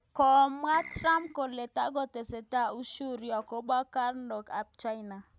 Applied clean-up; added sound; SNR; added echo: none; Keyboard (musical); 15 dB; none.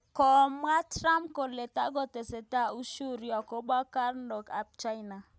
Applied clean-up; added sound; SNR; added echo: none; none; none; none.